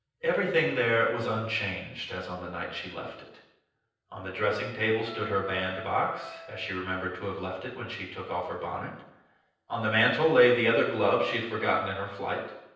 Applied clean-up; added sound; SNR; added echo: neural separator model SepFormer DNS4.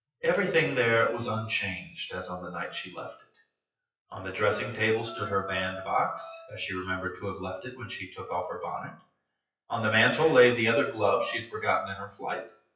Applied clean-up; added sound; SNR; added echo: classical method WPE with log-MMSE.